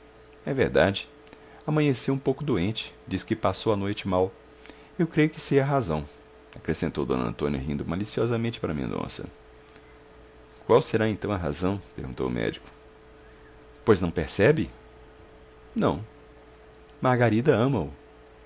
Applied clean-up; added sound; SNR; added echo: none; none; none; none.